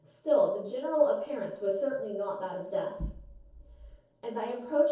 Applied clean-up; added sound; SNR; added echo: none; none; none; reverberation time 0.6 s.